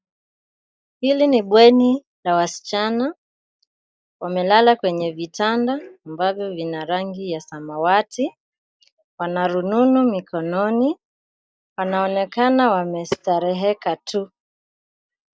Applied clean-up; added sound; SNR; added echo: neural mask model DeepFilterNet 3.